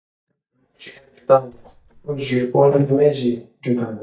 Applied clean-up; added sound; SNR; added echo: neural mask model DeepFilterNet 3.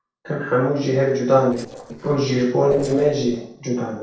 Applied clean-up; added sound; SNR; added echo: neural separator model SepFormer DNS4.